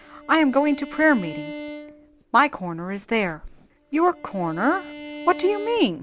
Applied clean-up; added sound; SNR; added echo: none; Bowed string instrument; 15 dB; none.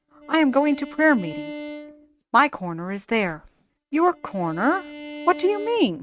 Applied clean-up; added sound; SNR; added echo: neural mask model RNNoise.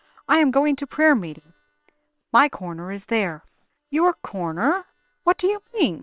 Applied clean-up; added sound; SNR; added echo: neural separator model SepFormer WHAM!.